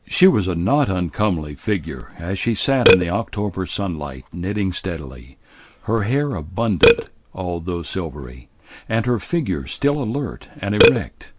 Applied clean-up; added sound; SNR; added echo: none; Burping, eructation; 3 dB; none.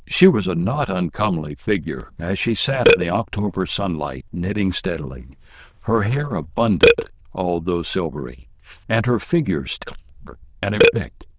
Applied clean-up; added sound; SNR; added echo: neural diffusion model UNIVERSE++.